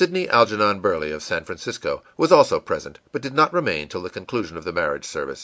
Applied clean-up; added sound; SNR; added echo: none; none; none; none.